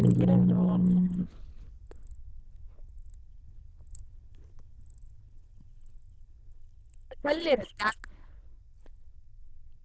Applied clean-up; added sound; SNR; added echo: neural diffusion model UNIVERSE++.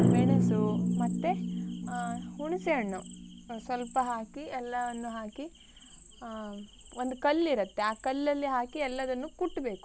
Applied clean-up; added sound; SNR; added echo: none; Drum; 1 dB; none.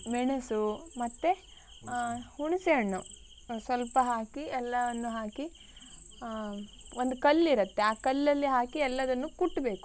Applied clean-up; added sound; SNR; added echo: none; none; none; none.